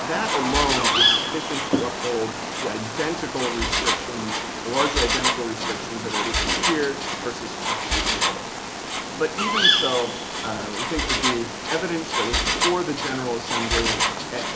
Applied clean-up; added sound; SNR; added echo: none; Bird vocalization, bird call, bird song + Engine; -4 dB; none.